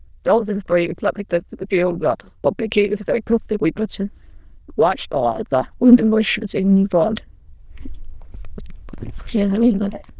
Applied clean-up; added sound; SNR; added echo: neural diffusion model UNIVERSE++.